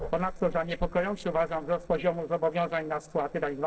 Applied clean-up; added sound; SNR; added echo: neural separator model SepFormer DNS4.